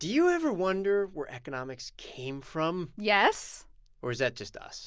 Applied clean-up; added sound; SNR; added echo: none; none; none; none.